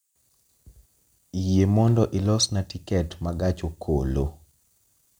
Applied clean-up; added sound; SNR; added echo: none; none; none; none.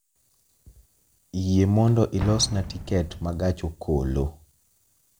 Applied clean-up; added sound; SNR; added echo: none; Explosion; 15 dB; none.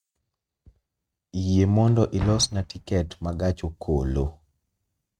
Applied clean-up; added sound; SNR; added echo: neural mask model RNNoise.